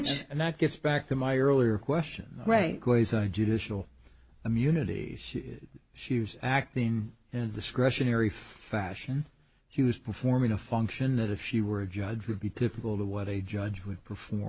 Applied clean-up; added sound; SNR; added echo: none; none; none; none.